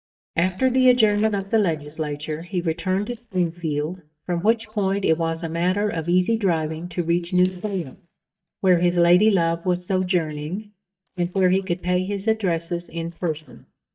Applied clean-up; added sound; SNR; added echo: neural mask model DeepFilterNet 3.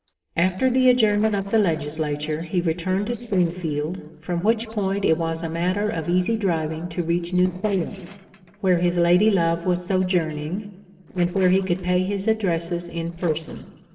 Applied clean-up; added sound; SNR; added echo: neural separator model SepFormer DNS4.